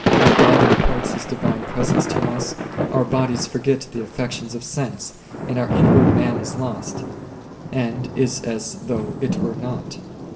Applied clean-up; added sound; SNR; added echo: none; Thunder / Rain; -2 dB; reverberation time 0.7 s.